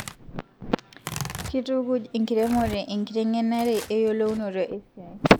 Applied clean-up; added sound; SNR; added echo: none; Tearing; 15 dB; none.